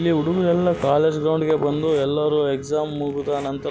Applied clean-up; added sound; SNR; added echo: none; Wind instrument, woodwind instrument + Zipper (clothing); 19 dB; none.